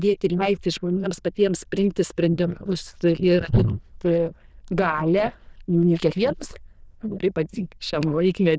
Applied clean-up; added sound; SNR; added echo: neural diffusion model UNIVERSE++.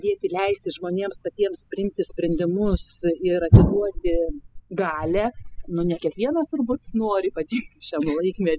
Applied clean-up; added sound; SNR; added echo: classical method spectral subtraction.